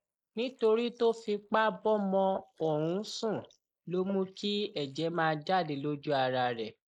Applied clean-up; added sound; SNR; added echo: neural mask model Resemble Enhance denoiser.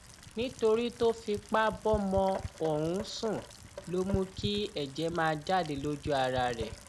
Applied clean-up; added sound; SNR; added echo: none; Rain; 12 dB; none.